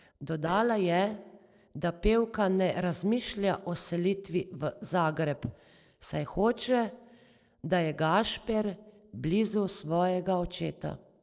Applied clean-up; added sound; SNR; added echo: neural separator model SepFormer DNS4.